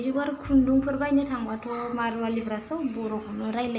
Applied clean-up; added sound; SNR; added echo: none; Bowed string instrument; 19 dB; none.